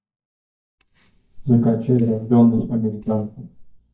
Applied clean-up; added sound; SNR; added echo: neural mask model DeepFilterNet 3.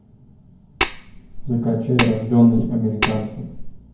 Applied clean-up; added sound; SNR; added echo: none; Tap; 5 dB; reverberation time 0.9 s.